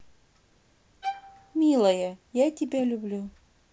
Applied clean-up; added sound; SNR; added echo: none; Bowed string instrument; 11 dB; none.